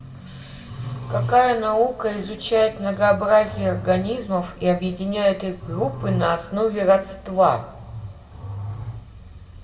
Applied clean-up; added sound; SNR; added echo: none; Growling; 13 dB; reverberation time 1.8 s.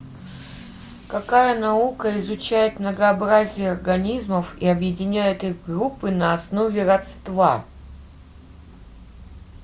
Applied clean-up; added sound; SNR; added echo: none; none; none; none.